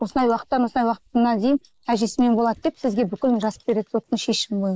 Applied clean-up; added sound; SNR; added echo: neural mask model Resemble Enhance denoiser.